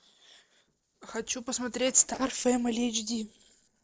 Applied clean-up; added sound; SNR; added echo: neural separator model SepFormer DNS4.